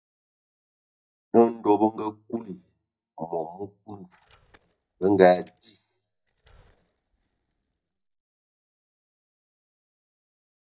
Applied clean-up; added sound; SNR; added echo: neural mask model DeepFilterNet 3.